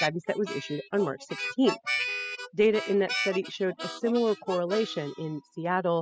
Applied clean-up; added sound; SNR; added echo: classical method spectral subtraction.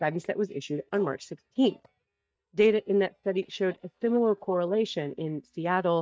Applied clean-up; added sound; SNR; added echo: neural mask model DeepFilterNet 3.